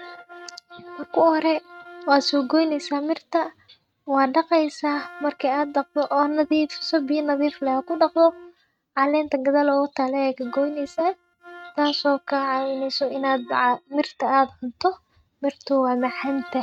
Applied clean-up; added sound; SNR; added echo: neural mask model RNNoise.